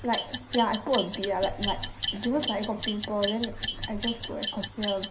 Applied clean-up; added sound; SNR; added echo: none; Clock; 5 dB; reverberation time 0.3 s.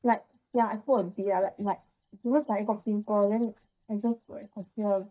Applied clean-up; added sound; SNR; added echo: neural mask model DeepFilterNet 3.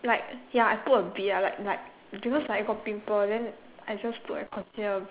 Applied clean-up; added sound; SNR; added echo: none; none; none; none.